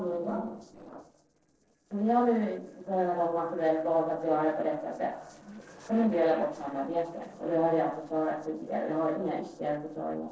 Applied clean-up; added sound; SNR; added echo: neural separator model SepFormer DNS4.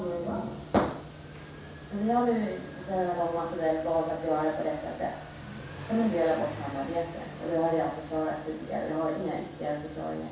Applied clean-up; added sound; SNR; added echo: none; Motorcycle; 16 dB; reverberation time 0.7 s.